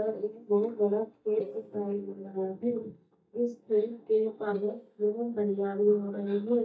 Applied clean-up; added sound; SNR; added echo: neural mask model DeepFilterNet 3.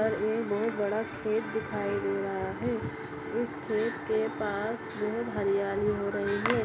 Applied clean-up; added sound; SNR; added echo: none; none; none; none.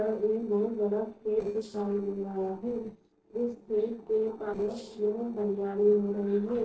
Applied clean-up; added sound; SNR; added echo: neural separator model SepFormer DNS4.